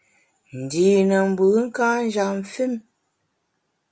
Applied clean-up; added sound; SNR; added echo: none; none; none; none.